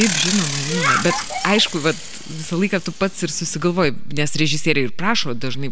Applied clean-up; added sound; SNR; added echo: none; Bicycle; 2 dB; none.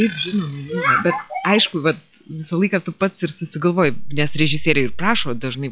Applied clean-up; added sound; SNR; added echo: classical method log-MMSE.